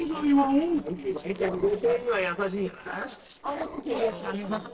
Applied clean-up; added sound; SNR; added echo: neural separator model SepFormer DNS4.